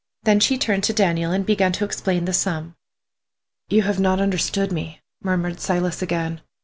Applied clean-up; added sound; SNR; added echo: none; none; none; none.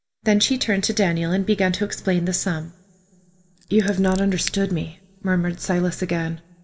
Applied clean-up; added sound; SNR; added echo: none; Scissors; 16 dB; reverberation time 0.5 s.